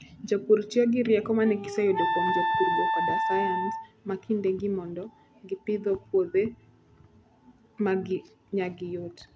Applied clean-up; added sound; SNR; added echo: none; Wind instrument, woodwind instrument; 0 dB; none.